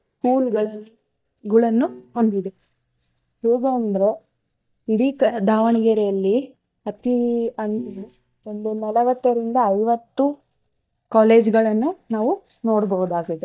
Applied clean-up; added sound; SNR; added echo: neural mask model DeepFilterNet 3.